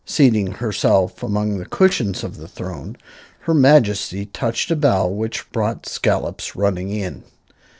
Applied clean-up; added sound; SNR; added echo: neural separator model SepFormer DNS4.